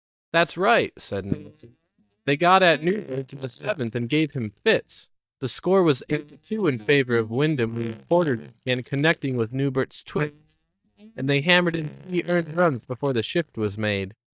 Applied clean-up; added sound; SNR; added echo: neural mask model DeepFilterNet 3.